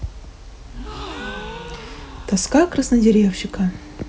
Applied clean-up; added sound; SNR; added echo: none; Gasp; 17 dB; none.